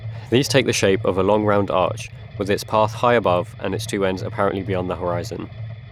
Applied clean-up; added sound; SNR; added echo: none; Mechanisms; 12 dB; none.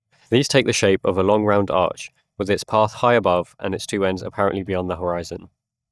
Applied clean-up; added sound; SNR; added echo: neural mask model DeepFilterNet 3.